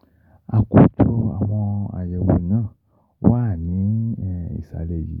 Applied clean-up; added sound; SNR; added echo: none; none; none; none.